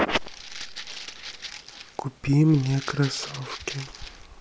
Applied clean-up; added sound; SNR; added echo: none; Rattle (instrument); 14 dB; none.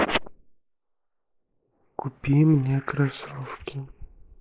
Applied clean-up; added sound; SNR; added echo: neural mask model Resemble Enhance denoiser.